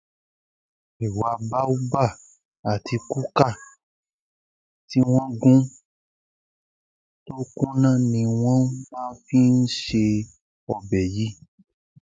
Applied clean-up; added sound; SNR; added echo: none; none; none; none.